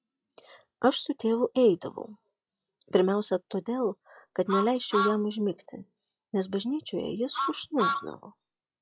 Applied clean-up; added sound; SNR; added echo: classical method log-MMSE.